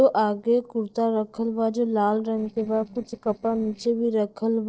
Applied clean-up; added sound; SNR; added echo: neural separator model SepFormer DNS4.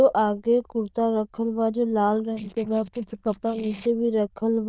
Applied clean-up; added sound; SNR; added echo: neural diffusion model UNIVERSE++.